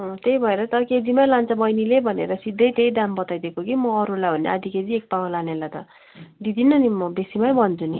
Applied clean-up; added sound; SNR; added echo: none; none; none; none.